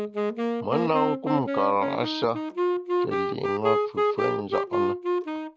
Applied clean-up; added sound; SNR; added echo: none; Wind instrument, woodwind instrument; -2 dB; none.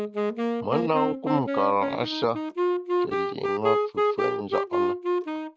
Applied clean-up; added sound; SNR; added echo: neural mask model RNNoise.